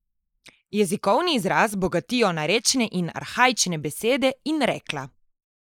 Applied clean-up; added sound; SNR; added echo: neural mask model Resemble Enhance denoiser.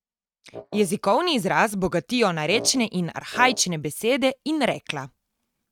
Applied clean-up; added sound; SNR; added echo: neural mask model RNNoise.